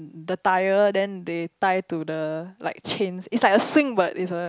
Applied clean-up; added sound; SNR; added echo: none; none; none; none.